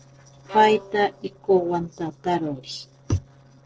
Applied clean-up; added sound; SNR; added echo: neural separator model SepFormer DNS4.